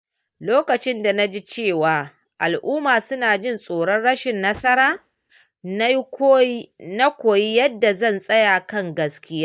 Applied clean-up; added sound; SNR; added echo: neural mask model DeepFilterNet 3.